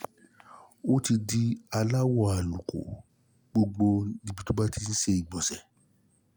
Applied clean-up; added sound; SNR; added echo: none; none; none; none.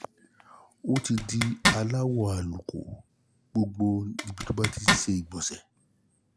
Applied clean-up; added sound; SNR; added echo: none; Zipper (clothing); -1 dB; none.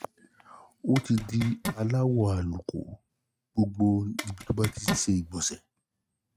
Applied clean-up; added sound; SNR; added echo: neural mask model RNNoise.